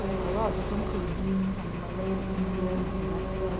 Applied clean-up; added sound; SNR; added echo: none; Engine; -1 dB; none.